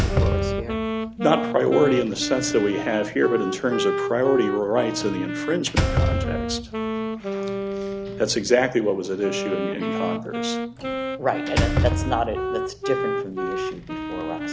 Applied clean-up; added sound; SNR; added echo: none; Wind instrument, woodwind instrument + Slam; 1 dB; none.